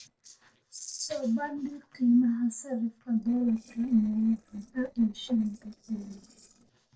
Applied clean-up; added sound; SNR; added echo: neural separator model SepFormer DNS4.